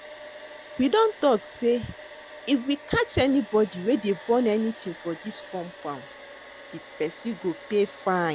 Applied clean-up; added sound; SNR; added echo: none; Domestic sounds, home sounds; 17 dB; none.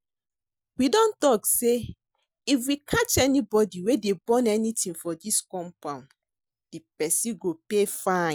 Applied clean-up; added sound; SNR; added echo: none; none; none; none.